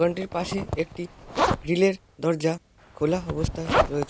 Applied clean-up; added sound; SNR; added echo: none; Zipper (clothing); 2 dB; none.